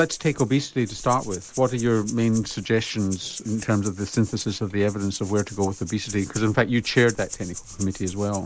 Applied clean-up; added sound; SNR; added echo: neural mask model Resemble Enhance denoiser.